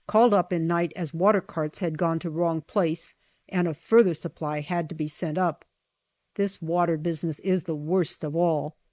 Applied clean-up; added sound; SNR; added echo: neural mask model Resemble Enhance denoiser.